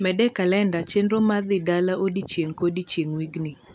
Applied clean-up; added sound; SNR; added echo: none; Wind; 20 dB; none.